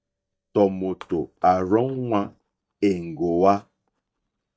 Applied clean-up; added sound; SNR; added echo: neural mask model DeepFilterNet 3.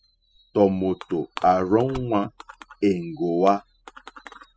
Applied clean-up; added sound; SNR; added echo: classical method spectral subtraction.